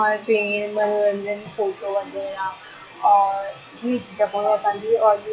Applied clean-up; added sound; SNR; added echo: classical method WPE with log-MMSE.